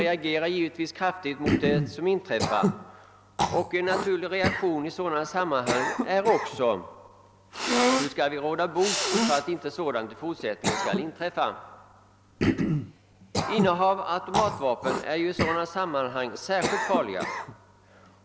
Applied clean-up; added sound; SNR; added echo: none; Cough; 2 dB; none.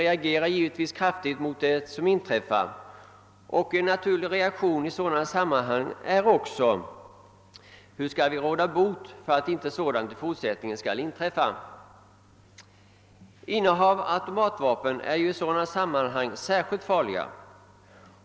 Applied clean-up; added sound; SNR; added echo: none; none; none; none.